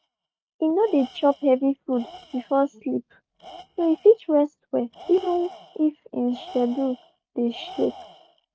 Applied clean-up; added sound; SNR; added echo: neural mask model RNNoise.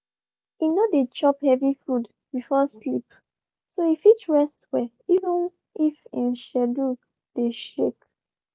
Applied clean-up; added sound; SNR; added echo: none; none; none; none.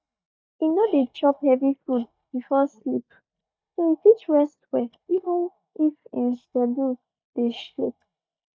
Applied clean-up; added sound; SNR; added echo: neural mask model DeepFilterNet 3.